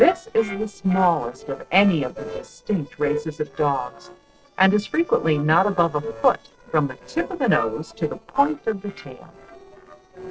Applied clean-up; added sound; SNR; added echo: neural separator model SepFormer DNS4.